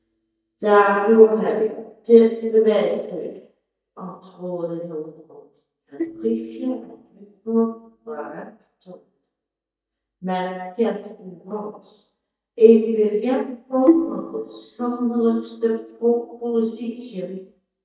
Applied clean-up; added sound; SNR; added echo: neural mask model DeepFilterNet 3.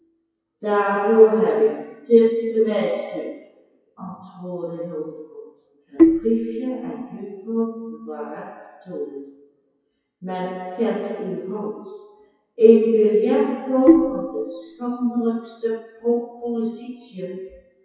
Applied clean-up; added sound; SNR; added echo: classical method WPE with log-MMSE.